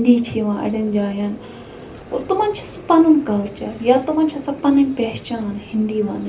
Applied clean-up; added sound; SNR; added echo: none; Vehicle; 18 dB; reverberation time 0.3 s.